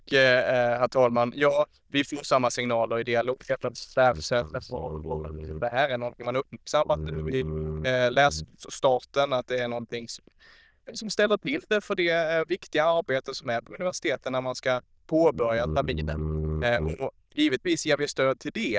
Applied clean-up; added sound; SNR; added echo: neural diffusion model UNIVERSE++.